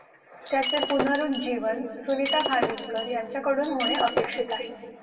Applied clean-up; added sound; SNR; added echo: none; Shatter; 2 dB; reverberation time 1.8 s.